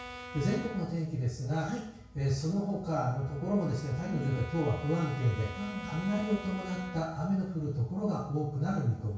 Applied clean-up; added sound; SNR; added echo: none; Brass instrument; 15 dB; reverberation time 0.6 s.